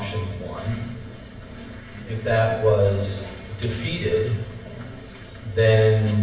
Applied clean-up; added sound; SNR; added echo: none; none; none; reverberation time 0.2 s.